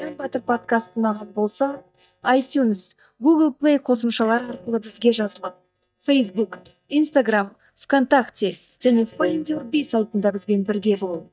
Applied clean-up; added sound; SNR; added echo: neural mask model DeepFilterNet 3.